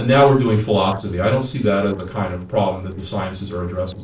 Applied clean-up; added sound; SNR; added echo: neural separator model SepFormer DNS4.